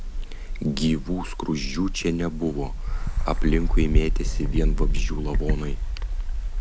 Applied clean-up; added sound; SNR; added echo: none; Bird; -4 dB; none.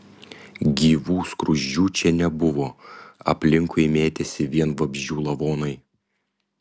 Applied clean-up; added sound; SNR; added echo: none; none; none; none.